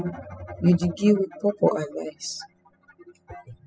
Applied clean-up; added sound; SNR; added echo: classical method spectral subtraction.